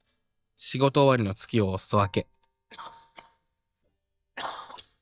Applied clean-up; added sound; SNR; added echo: neural mask model DeepFilterNet 3.